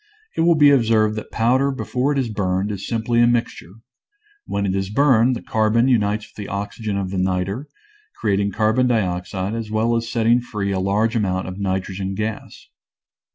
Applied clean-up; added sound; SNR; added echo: none; none; none; none.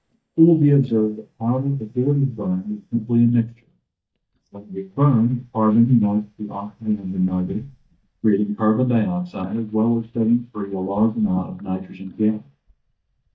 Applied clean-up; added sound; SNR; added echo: neural mask model DeepFilterNet 3.